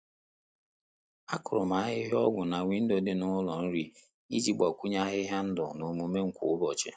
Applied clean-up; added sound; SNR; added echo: none; none; none; none.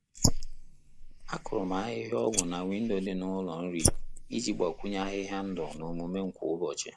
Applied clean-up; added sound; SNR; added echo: neural mask model Resemble Enhance denoiser.